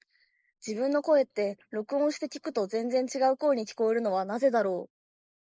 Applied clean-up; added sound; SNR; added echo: neural mask model Resemble Enhance denoiser.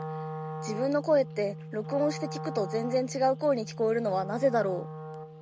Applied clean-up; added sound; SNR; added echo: none; Wind instrument, woodwind instrument; 9 dB; none.